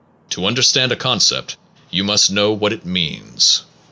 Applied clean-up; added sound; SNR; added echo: none; none; none; none.